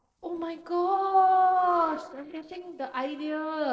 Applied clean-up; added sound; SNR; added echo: neural separator model SepFormer DNS4.